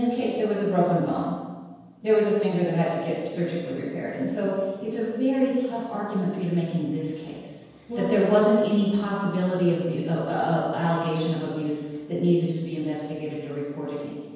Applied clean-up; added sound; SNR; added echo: none; none; none; reverberation time 1.2 s.